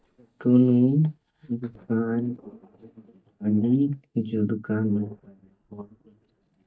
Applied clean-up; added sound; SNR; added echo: neural mask model DeepFilterNet 3.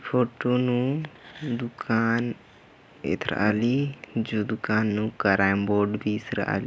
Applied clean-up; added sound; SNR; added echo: none; none; none; none.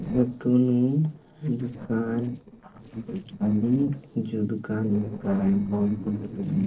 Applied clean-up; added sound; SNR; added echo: neural separator model SepFormer DNS4.